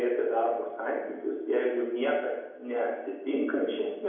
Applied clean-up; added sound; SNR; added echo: none; none; none; reverberation time 0.9 s.